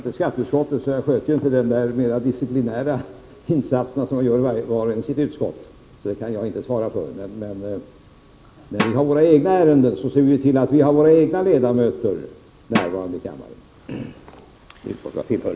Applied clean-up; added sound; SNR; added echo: none; Drum; 9 dB; none.